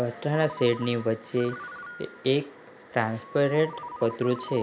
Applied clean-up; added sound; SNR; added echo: none; Ringtone; 15 dB; none.